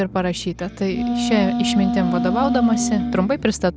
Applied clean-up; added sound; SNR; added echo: none; Wind instrument, woodwind instrument; 2 dB; none.